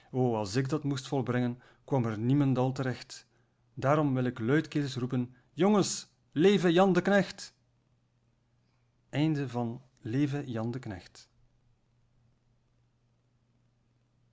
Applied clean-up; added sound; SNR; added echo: none; none; none; none.